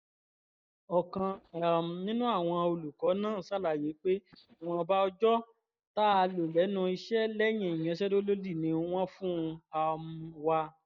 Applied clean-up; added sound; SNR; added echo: neural mask model DeepFilterNet 3.